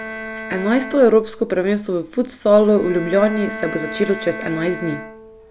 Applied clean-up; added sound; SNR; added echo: none; Bowed string instrument; 13 dB; none.